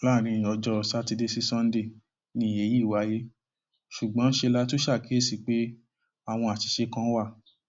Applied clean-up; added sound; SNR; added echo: none; none; none; none.